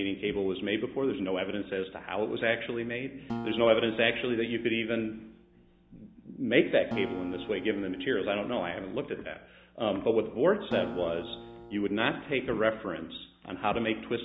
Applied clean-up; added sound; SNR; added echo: none; Acoustic guitar; 14 dB; none.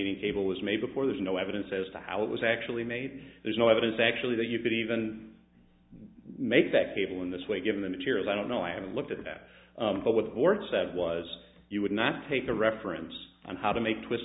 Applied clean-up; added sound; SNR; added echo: none; none; none; none.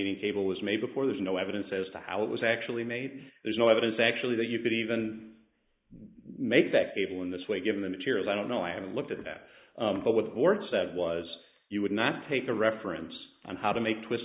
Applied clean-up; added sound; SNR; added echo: neural mask model Resemble Enhance denoiser.